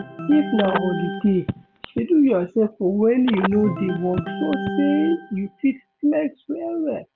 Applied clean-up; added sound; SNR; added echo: none; Organ + Telephone; 9 dB; none.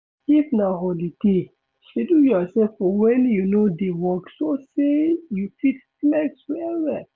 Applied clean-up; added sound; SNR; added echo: none; none; none; none.